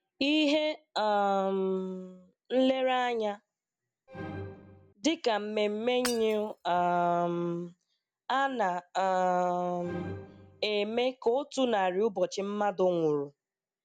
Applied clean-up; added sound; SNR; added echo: none; Musical instrument + Shatter / Hammer; 15 dB; none.